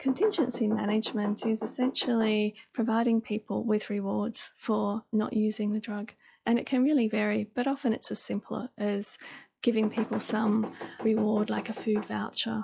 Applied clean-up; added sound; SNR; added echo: classical method log-MMSE.